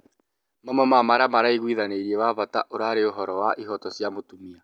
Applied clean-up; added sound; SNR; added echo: none; none; none; none.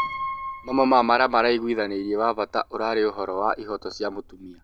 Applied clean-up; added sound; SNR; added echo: none; Piano; 13 dB; none.